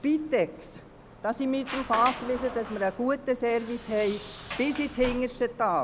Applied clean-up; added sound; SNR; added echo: none; Sliding door; 12 dB; none.